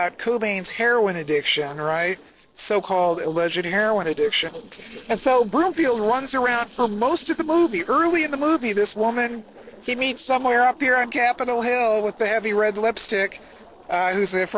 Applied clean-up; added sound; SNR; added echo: neural separator model SepFormer DNS4.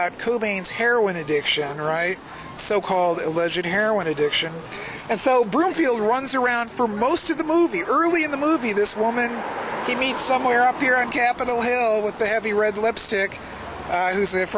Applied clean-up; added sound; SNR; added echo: none; none; none; none.